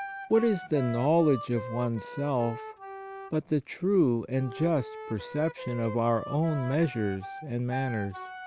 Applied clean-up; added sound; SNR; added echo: none; Wind instrument, woodwind instrument; 13 dB; none.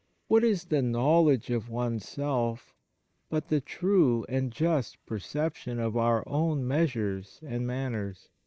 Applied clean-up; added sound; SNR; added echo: neural mask model Resemble Enhance denoiser.